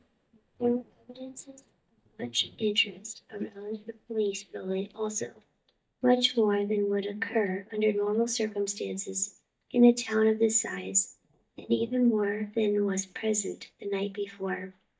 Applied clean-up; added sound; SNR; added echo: neural mask model DeepFilterNet 3.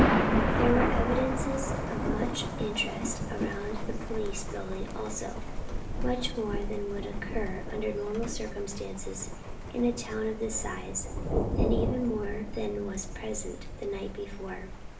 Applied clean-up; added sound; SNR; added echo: none; Thunder; -3 dB; reverberation time 0.6 s.